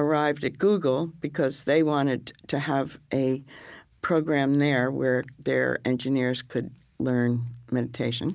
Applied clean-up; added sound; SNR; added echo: none; none; none; none.